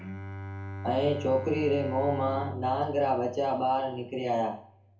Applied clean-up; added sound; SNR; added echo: none; Bowed string instrument; 11 dB; reverberation time 0.6 s.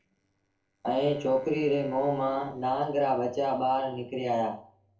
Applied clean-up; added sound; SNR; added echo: neural separator model SepFormer DNS4.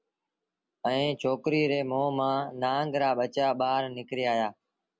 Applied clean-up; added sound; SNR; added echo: none; none; none; none.